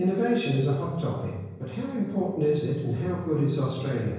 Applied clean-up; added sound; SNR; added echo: none; none; none; reverberation time 1.0 s.